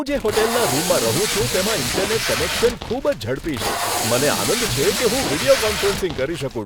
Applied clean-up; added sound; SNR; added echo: none; Packing tape, duct tape; 2 dB; none.